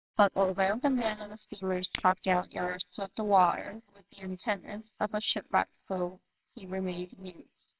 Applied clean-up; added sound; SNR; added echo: neural separator model SepFormer WHAMR!.